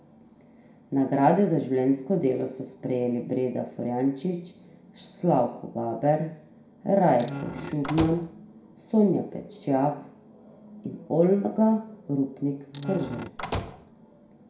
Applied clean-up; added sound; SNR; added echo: none; Squeak / Slam / Wood; 9 dB; reverberation time 0.4 s.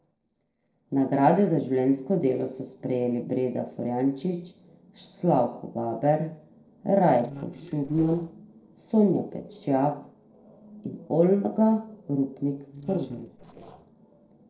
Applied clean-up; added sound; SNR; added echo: neural separator model SepFormer DNS4.